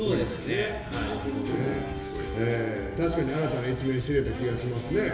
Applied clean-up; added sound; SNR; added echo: none; Guitar; 10 dB; reverberation time 1.3 s.